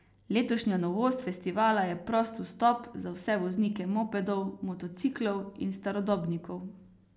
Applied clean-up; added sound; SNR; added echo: none; none; none; none.